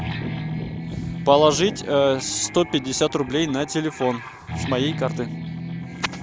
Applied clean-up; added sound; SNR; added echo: none; Guitar; 8 dB; none.